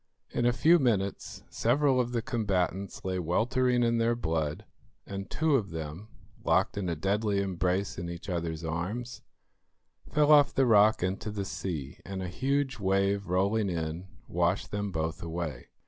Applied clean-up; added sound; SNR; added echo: none; none; none; none.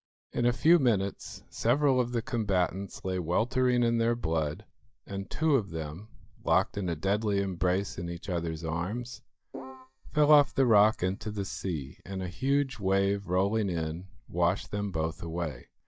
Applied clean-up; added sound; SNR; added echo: neural mask model DeepFilterNet 3.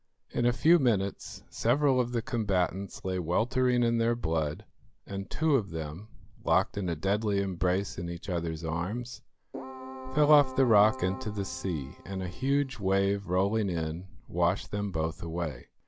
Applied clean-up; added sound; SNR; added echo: none; Keyboard (musical); 13 dB; none.